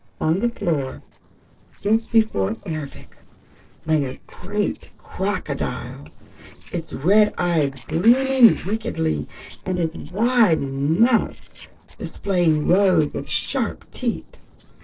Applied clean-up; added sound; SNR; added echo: neural separator model SepFormer DNS4.